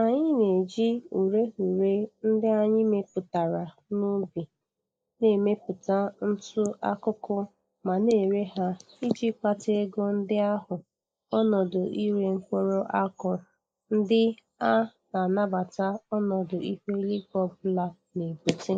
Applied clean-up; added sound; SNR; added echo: neural mask model Resemble Enhance denoiser.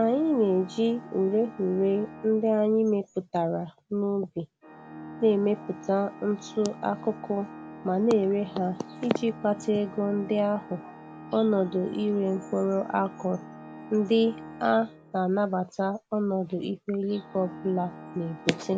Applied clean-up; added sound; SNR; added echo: none; Organ; 17 dB; none.